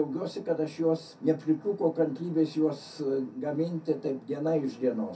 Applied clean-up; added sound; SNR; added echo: none; none; none; reverberation time 0.3 s.